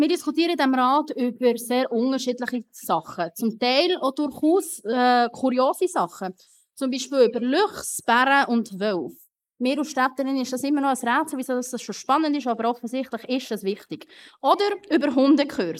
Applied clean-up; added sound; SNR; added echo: neural mask model Resemble Enhance denoiser.